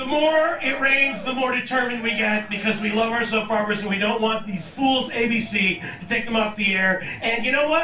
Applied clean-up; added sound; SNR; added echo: none; none; none; reverberation time 0.3 s.